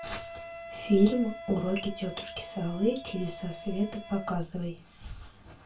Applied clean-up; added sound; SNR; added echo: none; Wind instrument, woodwind instrument; 14 dB; reverberation time 0.2 s.